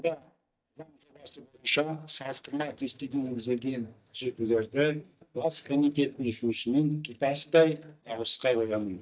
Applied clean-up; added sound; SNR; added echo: neural mask model DeepFilterNet 3.